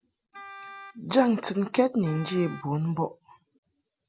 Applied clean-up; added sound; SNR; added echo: none; Wind instrument, woodwind instrument; 18 dB; none.